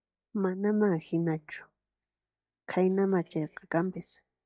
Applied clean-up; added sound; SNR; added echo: neural mask model DeepFilterNet 3.